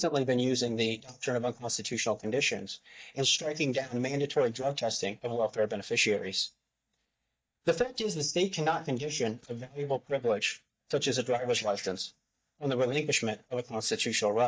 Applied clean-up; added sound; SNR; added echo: neural mask model DeepFilterNet 3.